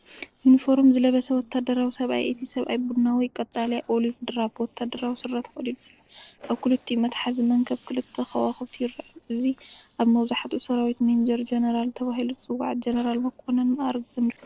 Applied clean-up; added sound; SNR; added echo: neural separator model SepFormer DNS4.